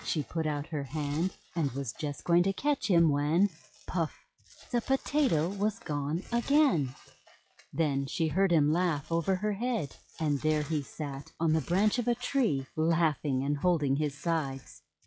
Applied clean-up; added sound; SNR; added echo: classical method log-MMSE.